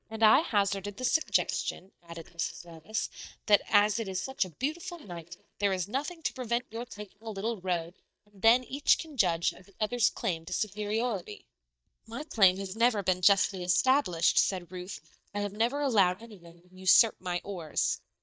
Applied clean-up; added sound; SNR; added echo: neural mask model DeepFilterNet 3.